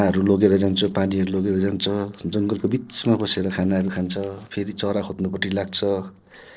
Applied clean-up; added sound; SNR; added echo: neural separator model SepFormer DNS4.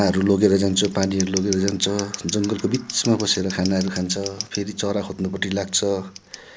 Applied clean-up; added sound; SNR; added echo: none; Scissors; 14 dB; none.